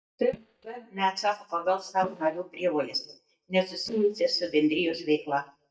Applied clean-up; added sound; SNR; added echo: neural mask model DeepFilterNet 3.